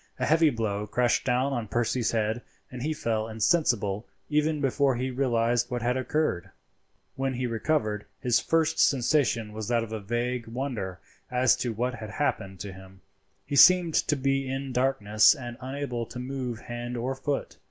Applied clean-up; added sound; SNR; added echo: none; none; none; none.